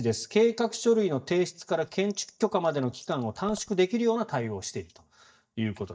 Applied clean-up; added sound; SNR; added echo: neural mask model DeepFilterNet 3.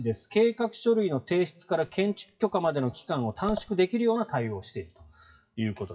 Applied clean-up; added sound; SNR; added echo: classical method WPE with log-MMSE.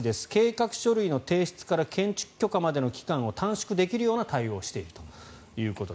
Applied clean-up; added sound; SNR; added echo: none; none; none; none.